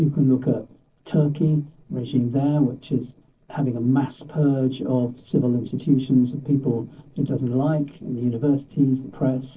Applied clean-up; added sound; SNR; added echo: neural separator model SepFormer DNS4.